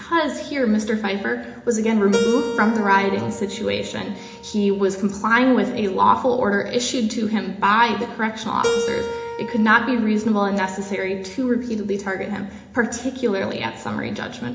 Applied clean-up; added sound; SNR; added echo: none; Keyboard (musical); 11 dB; reverberation time 0.8 s.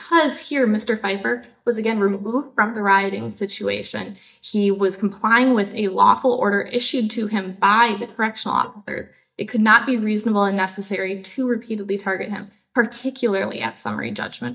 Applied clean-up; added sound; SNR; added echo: neural mask model DeepFilterNet 3.